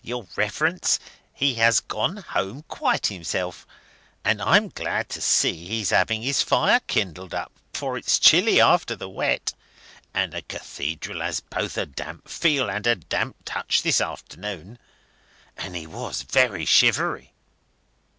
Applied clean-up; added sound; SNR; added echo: none; none; none; none.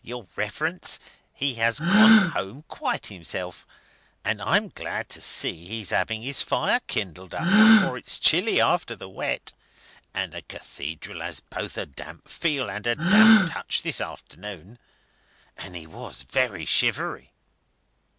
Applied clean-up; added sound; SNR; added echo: none; Gasp; -1 dB; none.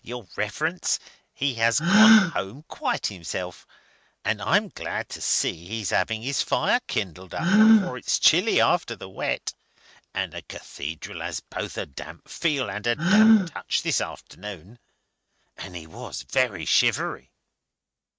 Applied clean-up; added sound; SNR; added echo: neural mask model RNNoise.